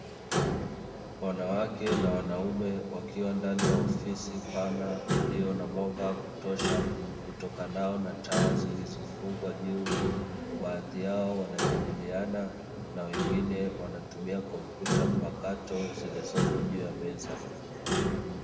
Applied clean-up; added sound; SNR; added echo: none; Clock; -2 dB; reverberation time 1.6 s.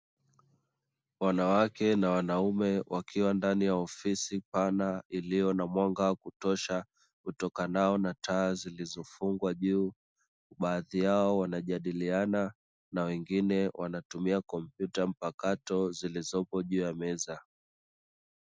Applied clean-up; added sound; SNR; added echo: none; none; none; none.